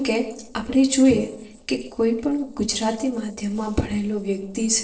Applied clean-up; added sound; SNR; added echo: neural separator model SepFormer DNS4.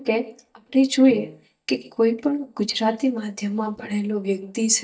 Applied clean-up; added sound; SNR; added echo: neural mask model DeepFilterNet 3.